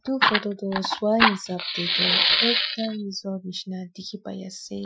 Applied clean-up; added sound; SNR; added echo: classical method Wiener filter.